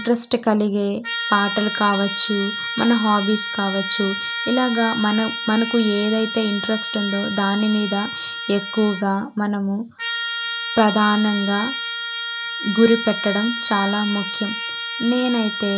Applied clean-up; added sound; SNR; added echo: none; Trumpet; 6 dB; none.